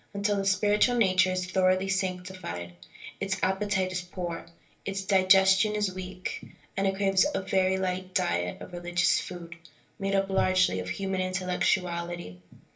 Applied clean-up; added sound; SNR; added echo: none; none; none; reverberation time 0.3 s.